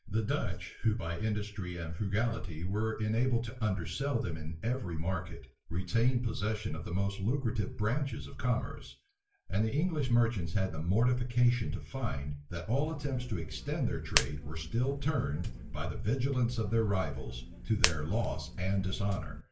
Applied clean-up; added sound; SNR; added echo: none; Hands; 7 dB; reverberation time 0.3 s.